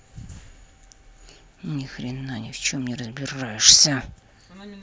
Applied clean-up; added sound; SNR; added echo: none; none; none; none.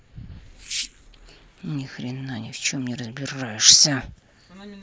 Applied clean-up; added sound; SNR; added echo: neural mask model Resemble Enhance denoiser.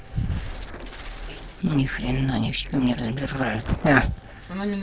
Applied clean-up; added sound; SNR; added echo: neural separator model SepFormer DNS4.